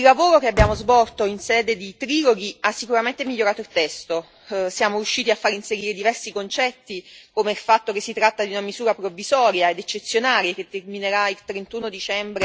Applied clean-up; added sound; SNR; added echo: none; Motor vehicle (road); 13 dB; none.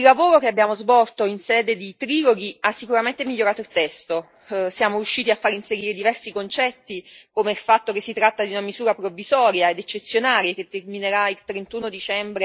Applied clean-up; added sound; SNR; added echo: neural mask model Resemble Enhance denoiser.